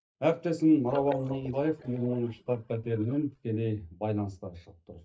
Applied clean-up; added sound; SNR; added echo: neural mask model DeepFilterNet 3.